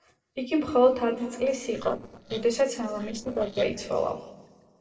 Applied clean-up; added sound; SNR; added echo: neural separator model SepFormer DNS4.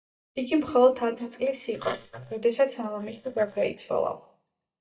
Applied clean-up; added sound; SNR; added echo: neural mask model DeepFilterNet 3.